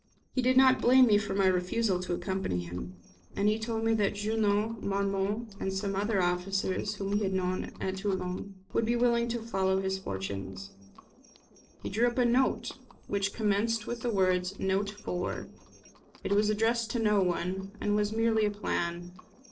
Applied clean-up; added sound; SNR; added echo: neural separator model SepFormer DNS4.